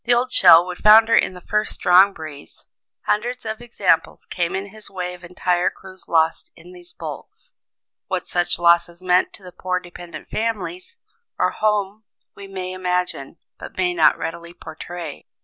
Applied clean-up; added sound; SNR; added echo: none; none; none; none.